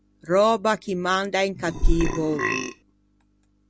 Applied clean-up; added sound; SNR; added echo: none; Burping, eructation; -2 dB; none.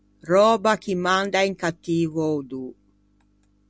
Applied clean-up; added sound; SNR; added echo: none; none; none; none.